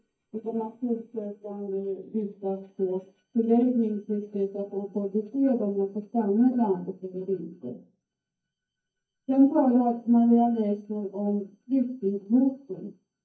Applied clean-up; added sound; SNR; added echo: neural mask model DeepFilterNet 3.